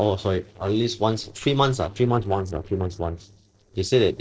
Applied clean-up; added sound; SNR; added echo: neural separator model SepFormer DNS4.